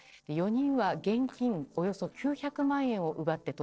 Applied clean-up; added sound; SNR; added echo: neural separator model SepFormer DNS4.